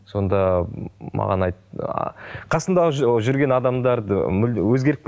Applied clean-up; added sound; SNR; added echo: none; none; none; none.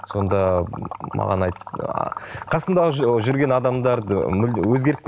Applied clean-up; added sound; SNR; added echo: none; Liquid; 14 dB; none.